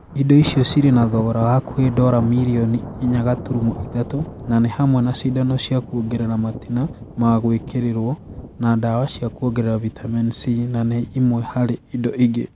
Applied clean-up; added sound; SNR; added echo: none; Thunder; 13 dB; none.